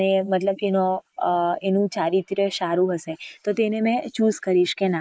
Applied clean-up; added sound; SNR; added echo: neural mask model Resemble Enhance denoiser.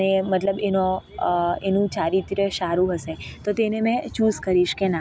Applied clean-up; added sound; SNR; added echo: none; none; none; none.